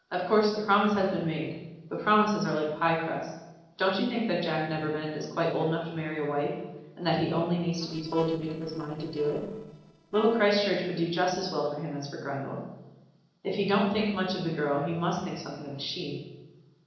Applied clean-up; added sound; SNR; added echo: neural separator model SepFormer DNS4.